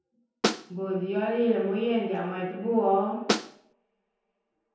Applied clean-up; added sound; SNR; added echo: none; Snare drum; 0 dB; reverberation time 0.9 s.